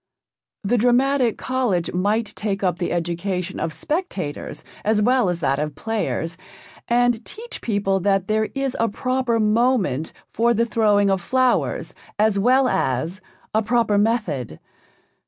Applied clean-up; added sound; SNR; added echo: none; none; none; none.